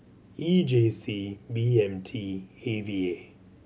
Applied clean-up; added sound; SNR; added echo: none; none; none; none.